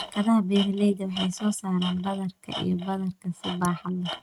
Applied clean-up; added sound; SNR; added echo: neural mask model RNNoise.